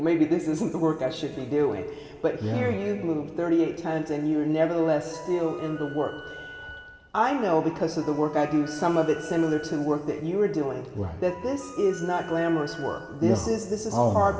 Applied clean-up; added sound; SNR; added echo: none; Wind instrument, woodwind instrument; 18 dB; reverberation time 2.2 s.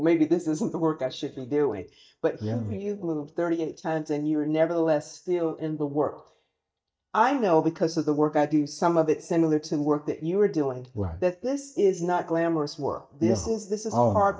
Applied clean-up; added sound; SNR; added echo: neural mask model DeepFilterNet 3.